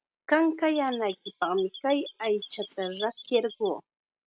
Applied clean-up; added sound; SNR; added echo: none; Squeak / Chirp, tweet; 16 dB; none.